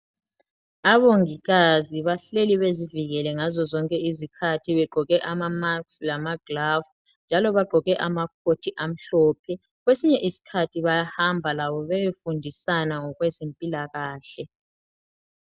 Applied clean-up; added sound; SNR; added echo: none; none; none; none.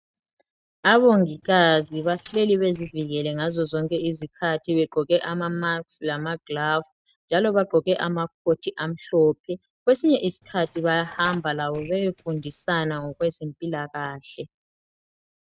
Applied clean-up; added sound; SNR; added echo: neural mask model RNNoise.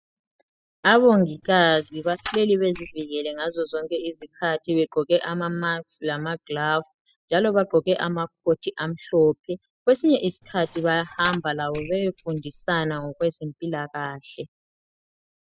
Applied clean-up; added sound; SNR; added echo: classical method spectral subtraction.